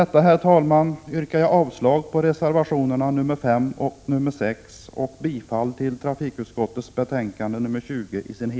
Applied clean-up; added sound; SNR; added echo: none; none; none; none.